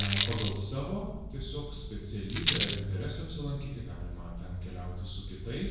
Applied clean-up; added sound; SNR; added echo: none; Rattle; -3 dB; reverberation time 1.0 s.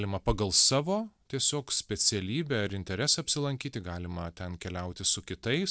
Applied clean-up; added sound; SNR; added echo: none; none; none; none.